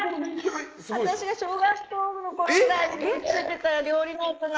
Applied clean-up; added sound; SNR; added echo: neural mask model Resemble Enhance denoiser.